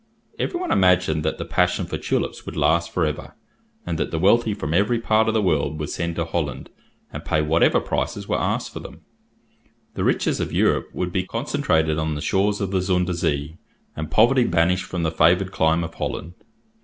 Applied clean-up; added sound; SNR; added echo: none; none; none; none.